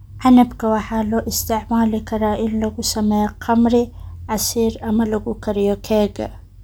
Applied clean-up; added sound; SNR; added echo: none; none; none; none.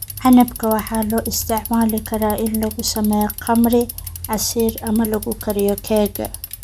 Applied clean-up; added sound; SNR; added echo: none; Bicycle; 13 dB; none.